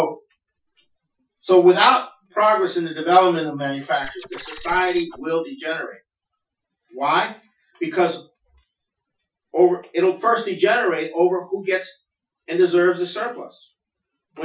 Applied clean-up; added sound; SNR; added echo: classical method Wiener filter.